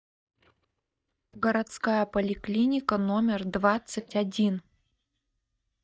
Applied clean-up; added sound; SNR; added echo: neural mask model DeepFilterNet 3.